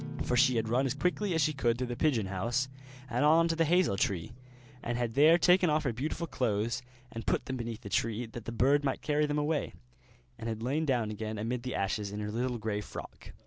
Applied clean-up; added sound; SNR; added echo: none; Guitar; 18 dB; none.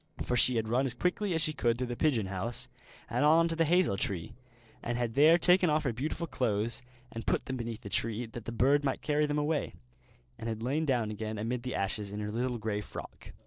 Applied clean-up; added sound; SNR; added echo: neural separator model SepFormer DNS4.